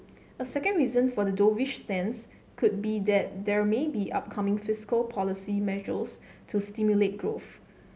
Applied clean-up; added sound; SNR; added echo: none; none; none; none.